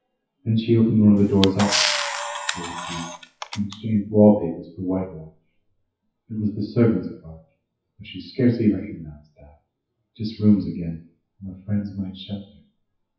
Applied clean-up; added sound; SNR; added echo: classical method WPE with log-MMSE.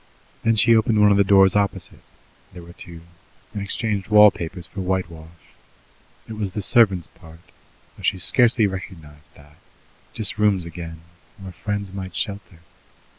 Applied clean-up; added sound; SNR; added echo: none; none; none; none.